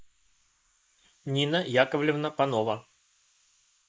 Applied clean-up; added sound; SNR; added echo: neural mask model Resemble Enhance denoiser.